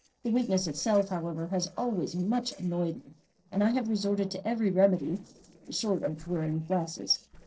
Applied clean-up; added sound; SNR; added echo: neural separator model SepFormer DNS4.